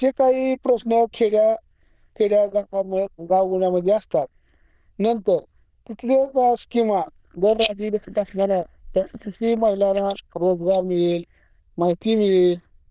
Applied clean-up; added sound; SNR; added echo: neural diffusion model UNIVERSE++.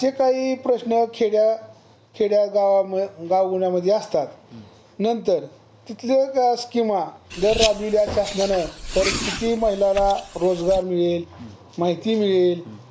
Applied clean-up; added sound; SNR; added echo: none; Car; 8 dB; none.